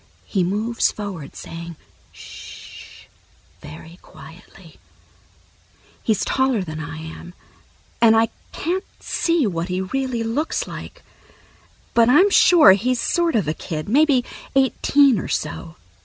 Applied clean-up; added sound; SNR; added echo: none; none; none; none.